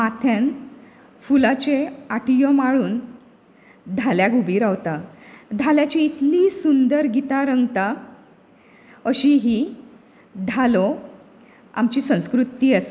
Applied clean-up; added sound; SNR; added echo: none; none; none; none.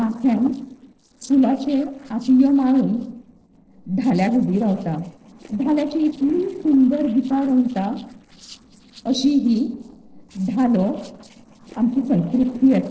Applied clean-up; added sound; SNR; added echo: neural separator model SepFormer DNS4.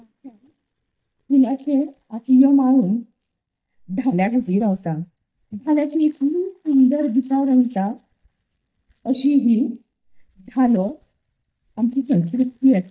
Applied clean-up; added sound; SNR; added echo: neural mask model DeepFilterNet 3.